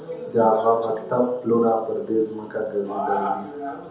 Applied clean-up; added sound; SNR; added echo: none; none; none; reverberation time 0.7 s.